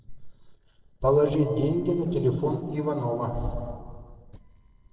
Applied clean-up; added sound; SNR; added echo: neural separator model SepFormer DNS4.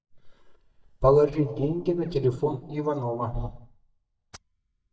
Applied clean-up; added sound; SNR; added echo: neural mask model DeepFilterNet 3.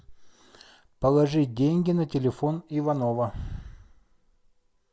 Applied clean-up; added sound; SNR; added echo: none; none; none; none.